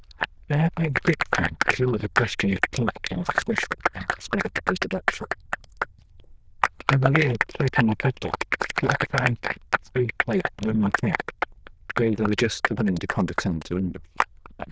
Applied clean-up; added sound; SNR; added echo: neural diffusion model UNIVERSE++.